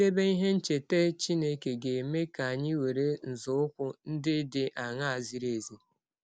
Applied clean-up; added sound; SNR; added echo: none; none; none; none.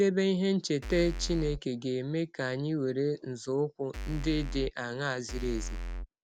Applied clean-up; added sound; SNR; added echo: none; Bass drum / Keyboard (musical); 5 dB; none.